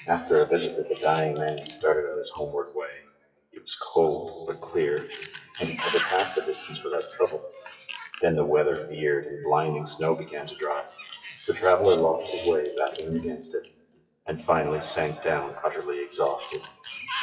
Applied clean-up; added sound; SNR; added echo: classical method WPE with log-MMSE.